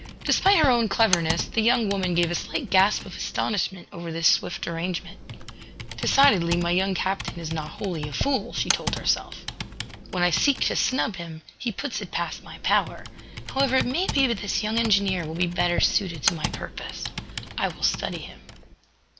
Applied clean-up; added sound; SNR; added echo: none; Computer keyboard; 8 dB; none.